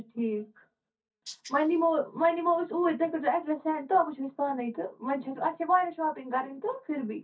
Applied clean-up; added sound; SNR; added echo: neural mask model DeepFilterNet 3.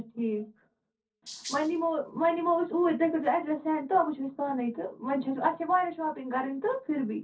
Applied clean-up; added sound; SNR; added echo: neural separator model SepFormer DNS4.